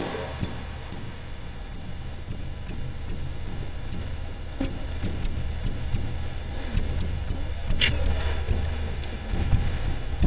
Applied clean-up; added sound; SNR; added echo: neural mask model DeepFilterNet 3.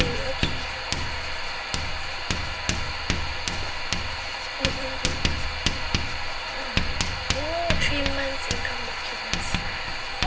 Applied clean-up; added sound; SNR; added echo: none; Writing; -2 dB; reverberation time 0.4 s.